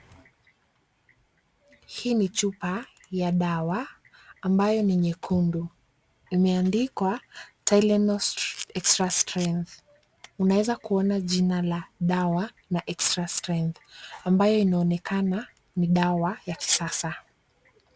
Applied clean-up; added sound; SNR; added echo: none; Camera; 14 dB; none.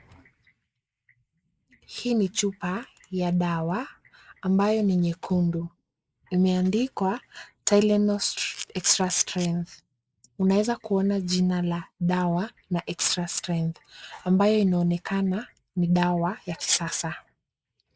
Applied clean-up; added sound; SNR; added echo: neural mask model Resemble Enhance denoiser.